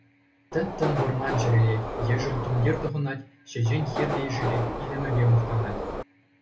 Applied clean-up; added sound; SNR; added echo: none; Subway, metro, underground; 4 dB; reverberation time 0.3 s.